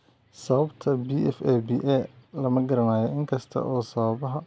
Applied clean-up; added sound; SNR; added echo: none; none; none; none.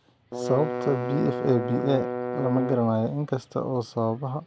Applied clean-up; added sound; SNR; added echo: none; Bowed string instrument; 5 dB; none.